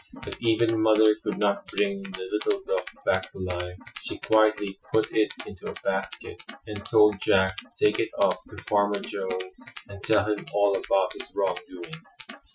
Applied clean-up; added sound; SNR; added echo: classical method Wiener filter.